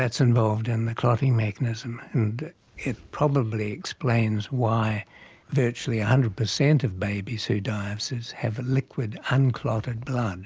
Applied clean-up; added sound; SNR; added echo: none; none; none; none.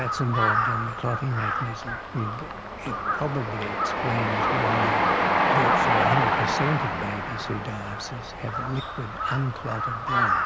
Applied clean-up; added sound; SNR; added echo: none; Train + Crow; -5 dB; none.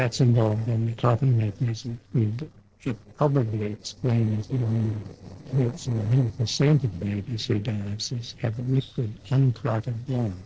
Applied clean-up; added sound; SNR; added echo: neural separator model SepFormer DNS4.